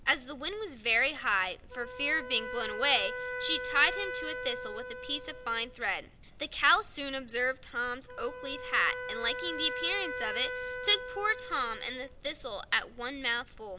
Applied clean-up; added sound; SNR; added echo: none; Wind instrument, woodwind instrument; 10 dB; none.